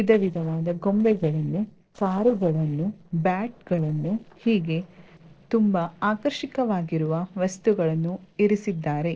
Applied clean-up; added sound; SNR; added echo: neural separator model SepFormer DNS4.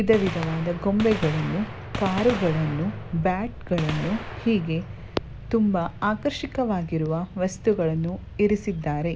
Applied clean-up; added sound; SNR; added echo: none; Gunshot, gunfire; 13 dB; none.